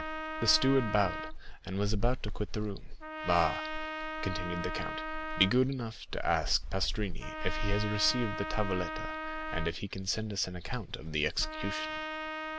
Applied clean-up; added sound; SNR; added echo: none; Trumpet; 8 dB; none.